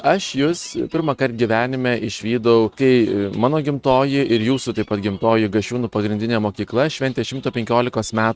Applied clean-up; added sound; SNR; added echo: neural mask model RNNoise.